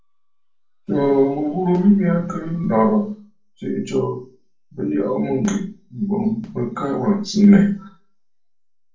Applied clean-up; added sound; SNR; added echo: none; none; none; reverberation time 0.3 s.